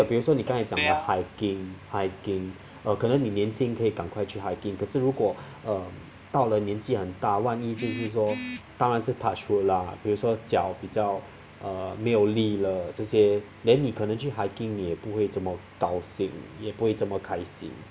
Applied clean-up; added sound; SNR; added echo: none; none; none; none.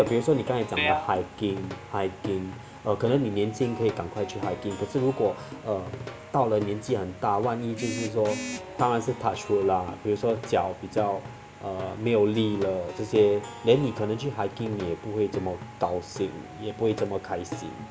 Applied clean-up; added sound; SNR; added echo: none; Plucked string instrument; 13 dB; none.